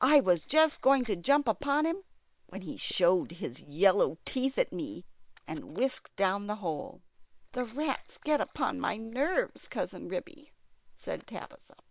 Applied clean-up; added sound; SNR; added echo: neural separator model SepFormer WHAM!.